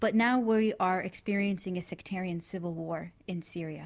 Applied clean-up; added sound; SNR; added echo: none; none; none; none.